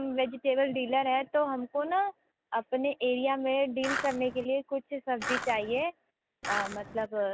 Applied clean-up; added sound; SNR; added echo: none; Skateboard; 6 dB; none.